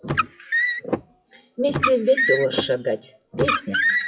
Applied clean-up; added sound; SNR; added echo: classical method WPE with log-MMSE.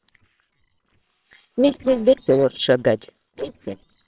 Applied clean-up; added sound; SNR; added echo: neural separator model SepFormer WHAMR!.